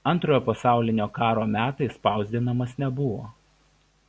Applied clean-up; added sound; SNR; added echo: none; none; none; none.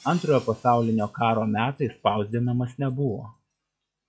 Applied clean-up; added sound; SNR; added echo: classical method log-MMSE.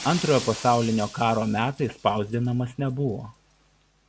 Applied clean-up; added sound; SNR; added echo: none; Shatter; 16 dB; none.